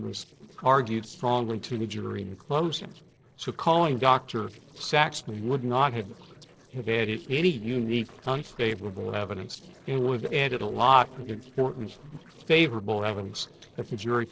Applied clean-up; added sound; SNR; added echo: neural separator model SepFormer DNS4.